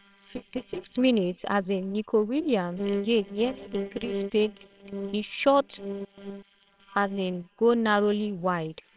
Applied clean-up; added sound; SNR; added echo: neural separator model SepFormer WHAMR!.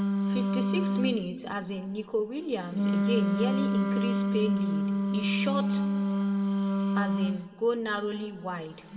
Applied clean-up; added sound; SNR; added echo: none; Wind instrument, woodwind instrument; -5 dB; reverberation time 1.3 s.